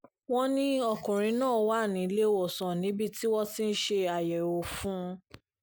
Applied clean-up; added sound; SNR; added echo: none; none; none; none.